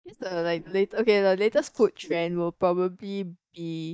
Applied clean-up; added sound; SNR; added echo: neural mask model DeepFilterNet 3.